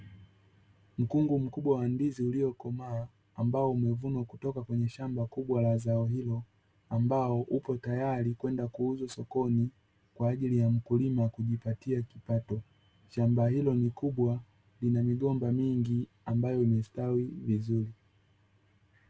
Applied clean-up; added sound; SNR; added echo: none; none; none; none.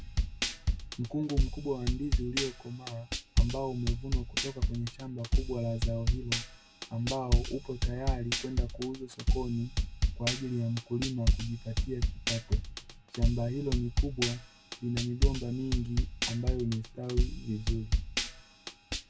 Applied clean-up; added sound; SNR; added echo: none; Drum kit; -4 dB; none.